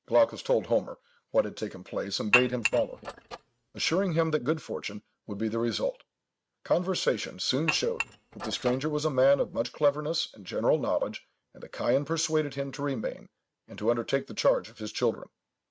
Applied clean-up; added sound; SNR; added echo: neural mask model RNNoise.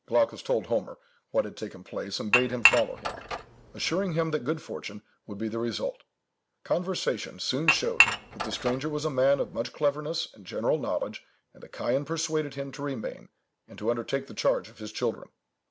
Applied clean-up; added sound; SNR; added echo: none; Dishes, pots, and pans / Chink, clink; -1 dB; none.